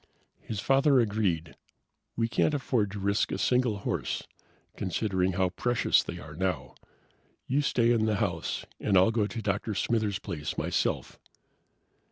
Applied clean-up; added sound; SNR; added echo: none; none; none; none.